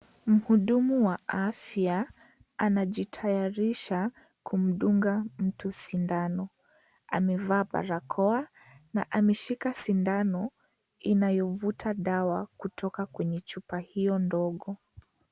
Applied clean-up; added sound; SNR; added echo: none; none; none; none.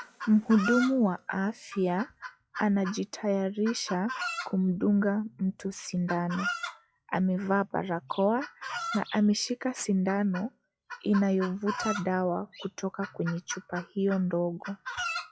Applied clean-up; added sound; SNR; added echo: classical method log-MMSE.